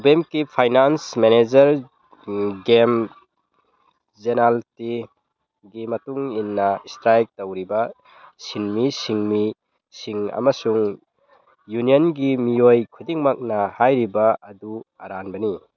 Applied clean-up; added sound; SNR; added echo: none; none; none; none.